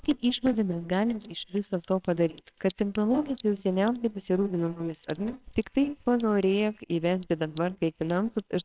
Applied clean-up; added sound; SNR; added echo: neural separator model SepFormer WHAMR!.